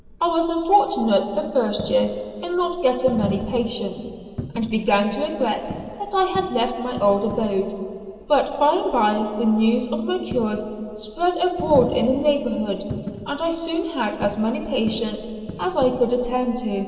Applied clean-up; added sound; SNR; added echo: none; Coin (dropping); 15 dB; reverberation time 2.7 s.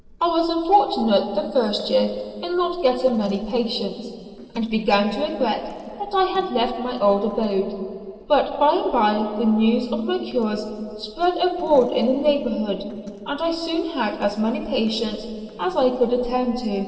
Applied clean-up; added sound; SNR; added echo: neural separator model SepFormer DNS4.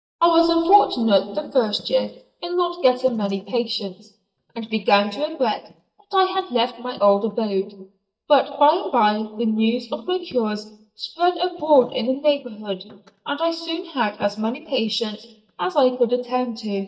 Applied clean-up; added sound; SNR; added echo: neural mask model DeepFilterNet 3.